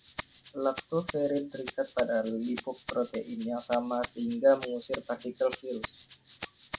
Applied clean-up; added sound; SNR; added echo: none; Rattle (instrument); 8 dB; none.